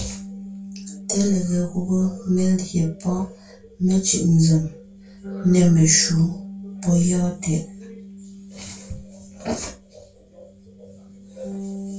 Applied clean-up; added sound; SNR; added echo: none; Bass guitar; 15 dB; reverberation time 0.2 s.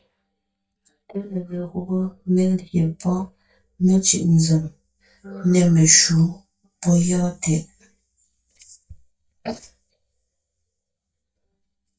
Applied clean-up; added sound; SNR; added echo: neural mask model DeepFilterNet 3.